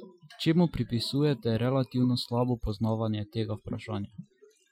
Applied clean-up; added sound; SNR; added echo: classical method Wiener filter.